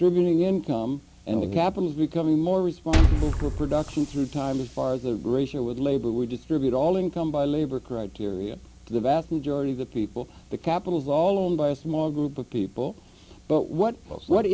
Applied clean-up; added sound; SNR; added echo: none; Liquid; 1 dB; none.